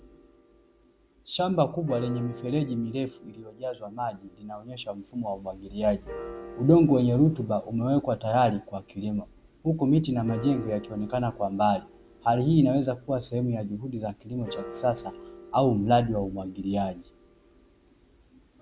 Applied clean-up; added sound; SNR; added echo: none; Piano; 19 dB; none.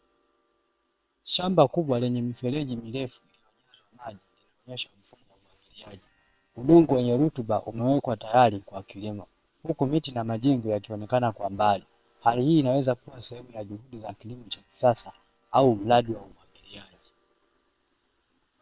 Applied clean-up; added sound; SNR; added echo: neural separator model SepFormer WHAM!.